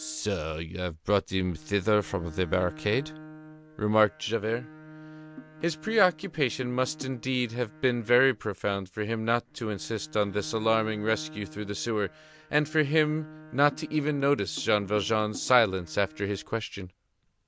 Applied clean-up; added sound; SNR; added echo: none; Bowed string instrument + Drum; 19 dB; none.